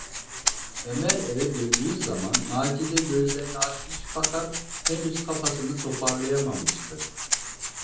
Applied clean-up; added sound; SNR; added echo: none; Rattle (instrument); 1 dB; reverberation time 0.6 s.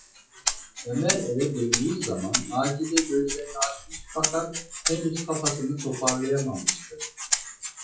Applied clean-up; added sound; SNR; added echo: classical method WPE with log-MMSE.